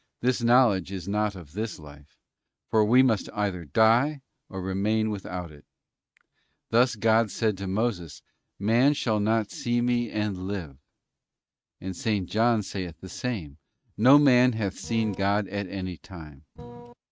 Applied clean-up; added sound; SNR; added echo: neural mask model RNNoise.